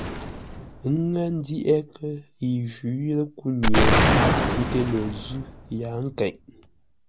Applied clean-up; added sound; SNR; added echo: none; Explosion; -2 dB; none.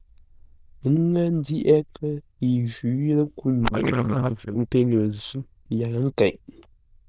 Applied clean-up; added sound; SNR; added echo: neural diffusion model UNIVERSE++.